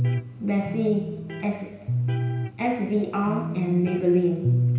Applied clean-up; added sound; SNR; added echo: none; Electric guitar; 2 dB; reverberation time 1.1 s.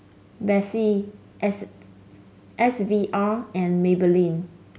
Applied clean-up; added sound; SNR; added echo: none; none; none; none.